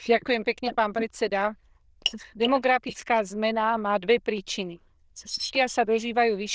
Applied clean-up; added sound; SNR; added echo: neural diffusion model UNIVERSE++.